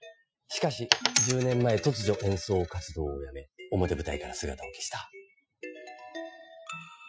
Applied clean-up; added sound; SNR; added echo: classical method Wiener filter.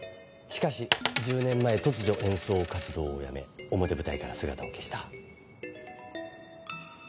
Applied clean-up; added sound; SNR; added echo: none; Coin (dropping); 1 dB; none.